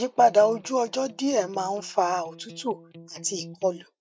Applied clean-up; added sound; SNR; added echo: neural mask model DeepFilterNet 3.